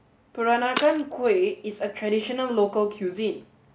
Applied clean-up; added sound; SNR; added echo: none; Shatter; 13 dB; none.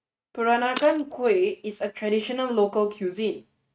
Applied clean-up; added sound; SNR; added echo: neural mask model RNNoise.